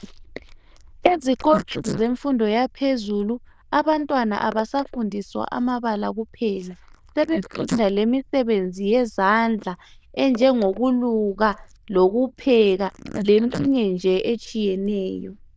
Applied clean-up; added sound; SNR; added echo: neural diffusion model UNIVERSE++.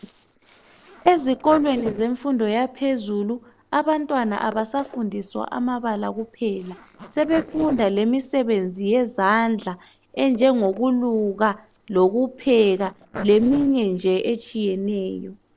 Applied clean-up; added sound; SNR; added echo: neural separator model SepFormer DNS4.